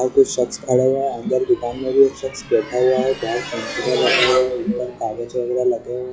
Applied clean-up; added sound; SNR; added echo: classical method log-MMSE.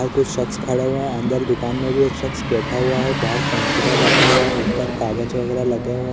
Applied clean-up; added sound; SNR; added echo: none; Engine; 0 dB; none.